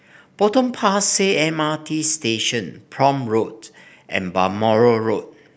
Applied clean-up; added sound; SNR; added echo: none; none; none; none.